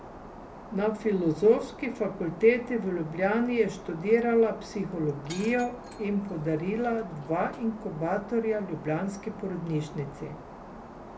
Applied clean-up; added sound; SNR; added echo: none; Shatter; 15 dB; reverberation time 0.3 s.